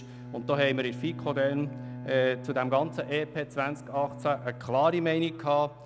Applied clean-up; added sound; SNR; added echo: none; Bowed string instrument; 13 dB; none.